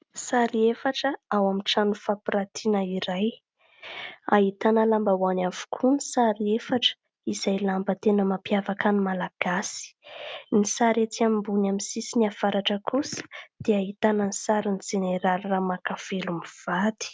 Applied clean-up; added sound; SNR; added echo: none; none; none; none.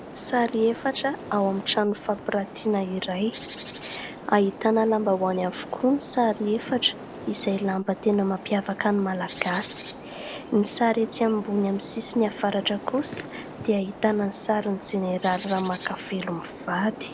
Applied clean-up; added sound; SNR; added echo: none; Bird; 13 dB; none.